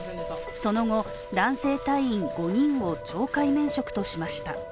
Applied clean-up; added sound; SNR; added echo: none; none; none; none.